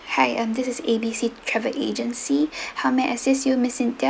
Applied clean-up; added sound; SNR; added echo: none; none; none; none.